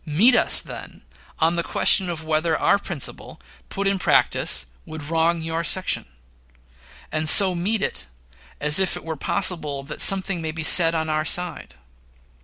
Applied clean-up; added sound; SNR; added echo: none; none; none; none.